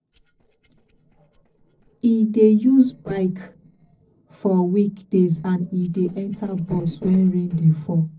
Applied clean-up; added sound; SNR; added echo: neural separator model SepFormer DNS4.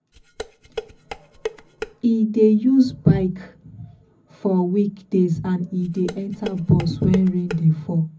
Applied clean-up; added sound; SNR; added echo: none; Dishes, pots, and pans; 14 dB; reverberation time 0.4 s.